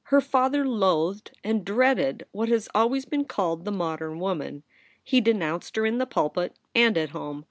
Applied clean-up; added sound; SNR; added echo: none; none; none; none.